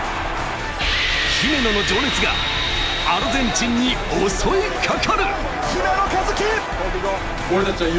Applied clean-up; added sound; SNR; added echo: none; none; none; none.